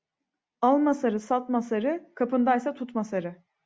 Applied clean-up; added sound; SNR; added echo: none; none; none; none.